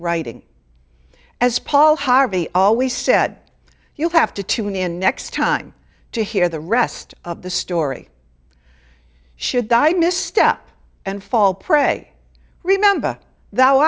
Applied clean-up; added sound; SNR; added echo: none; none; none; none.